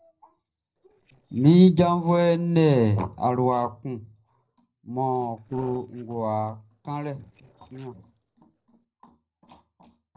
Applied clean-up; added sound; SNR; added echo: neural separator model SepFormer DNS4.